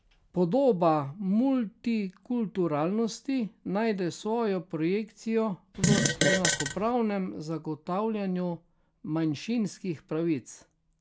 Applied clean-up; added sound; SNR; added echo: none; Fart; -3 dB; none.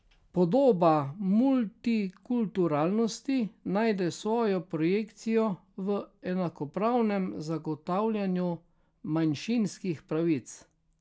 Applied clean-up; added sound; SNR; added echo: none; none; none; none.